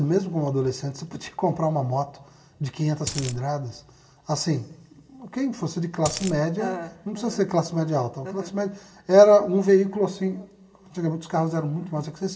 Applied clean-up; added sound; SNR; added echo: none; Coin (dropping); 8 dB; reverberation time 0.7 s.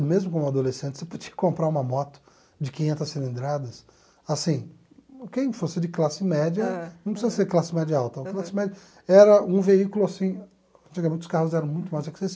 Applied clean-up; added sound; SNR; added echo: none; none; none; none.